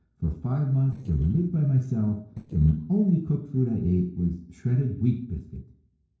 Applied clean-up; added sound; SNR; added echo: neural separator model SepFormer DNS4.